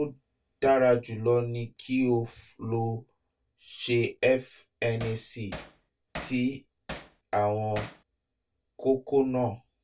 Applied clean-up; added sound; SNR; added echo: none; Hammer; 15 dB; reverberation time 0.2 s.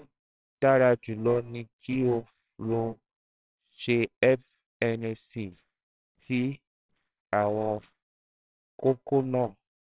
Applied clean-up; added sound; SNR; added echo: neural separator model SepFormer WHAMR!.